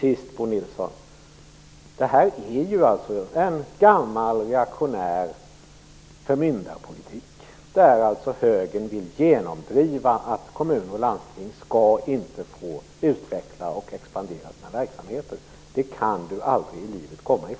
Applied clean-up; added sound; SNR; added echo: none; none; none; none.